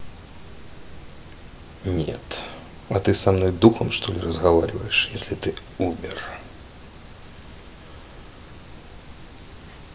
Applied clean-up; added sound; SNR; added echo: none; none; none; reverberation time 1.2 s.